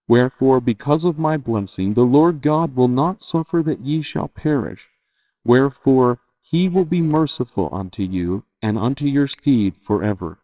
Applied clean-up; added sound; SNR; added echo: neural separator model SepFormer WHAMR!.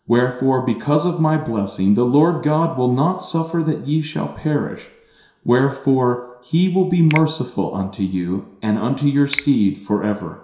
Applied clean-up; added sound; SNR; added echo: none; Finger snapping; 15 dB; reverberation time 0.7 s.